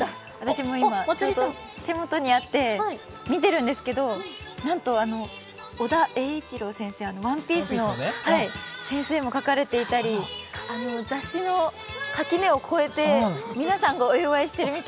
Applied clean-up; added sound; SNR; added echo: none; none; none; none.